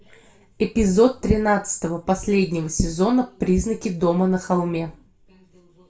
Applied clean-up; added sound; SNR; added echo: none; none; none; reverberation time 0.3 s.